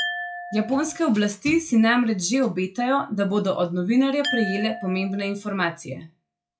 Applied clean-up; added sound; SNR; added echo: classical method log-MMSE.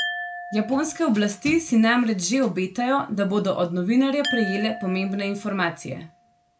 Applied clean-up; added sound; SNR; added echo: none; Glass; 13 dB; none.